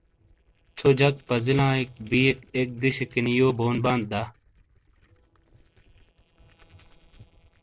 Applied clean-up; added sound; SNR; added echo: neural separator model SepFormer DNS4.